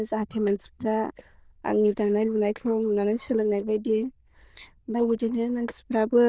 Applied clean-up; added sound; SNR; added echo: neural diffusion model UNIVERSE++.